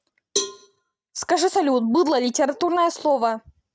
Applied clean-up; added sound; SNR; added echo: neural mask model RNNoise.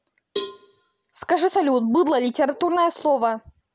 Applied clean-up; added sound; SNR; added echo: none; Cowbell; 11 dB; none.